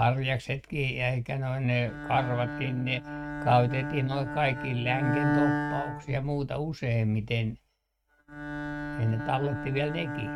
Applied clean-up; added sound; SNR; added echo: neural mask model RNNoise.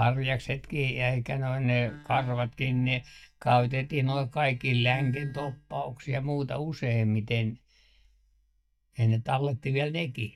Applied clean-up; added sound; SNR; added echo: neural mask model DeepFilterNet 3.